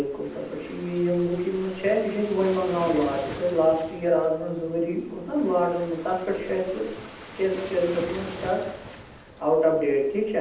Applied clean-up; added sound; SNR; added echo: none; Waves, surf; 15 dB; reverberation time 0.8 s.